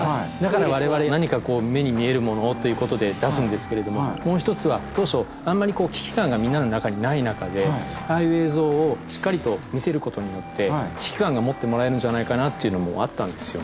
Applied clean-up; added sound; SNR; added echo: none; Wind instrument, woodwind instrument; 20 dB; none.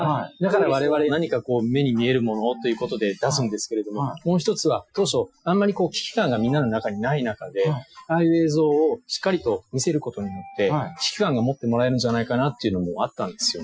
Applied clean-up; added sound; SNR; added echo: classical method Wiener filter.